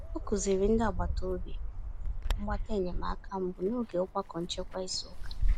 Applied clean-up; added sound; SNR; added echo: none; Bird; -1 dB; none.